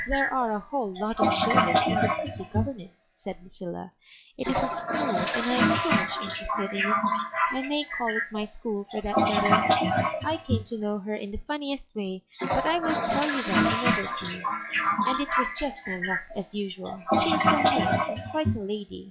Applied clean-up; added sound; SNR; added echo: classical method log-MMSE.